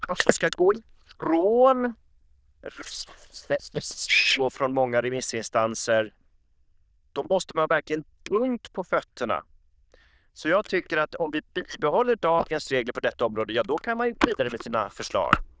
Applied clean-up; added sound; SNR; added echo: neural diffusion model UNIVERSE++.